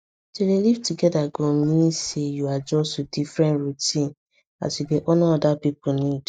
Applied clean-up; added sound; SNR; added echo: neural mask model DeepFilterNet 3.